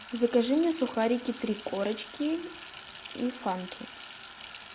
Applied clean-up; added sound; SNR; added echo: none; Sink (filling or washing); 15 dB; none.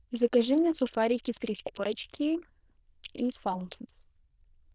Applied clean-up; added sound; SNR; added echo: neural diffusion model UNIVERSE++.